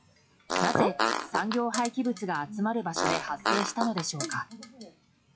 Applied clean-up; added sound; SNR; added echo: classical method log-MMSE.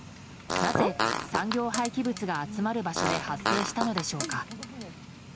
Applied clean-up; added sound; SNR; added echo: none; Fart + Chink, clink; 1 dB; none.